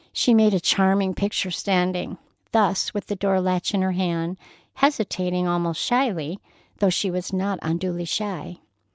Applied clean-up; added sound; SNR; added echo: none; none; none; none.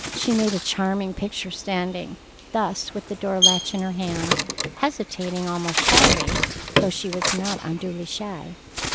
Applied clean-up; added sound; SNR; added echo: none; Bird; -1 dB; none.